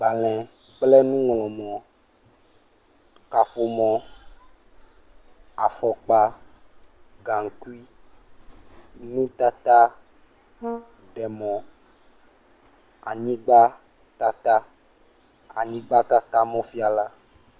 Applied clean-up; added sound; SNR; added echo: none; Brass instrument; 13 dB; none.